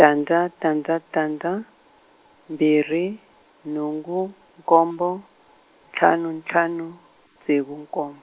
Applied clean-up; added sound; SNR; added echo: none; none; none; none.